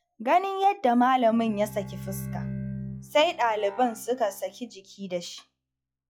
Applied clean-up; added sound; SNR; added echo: classical method log-MMSE.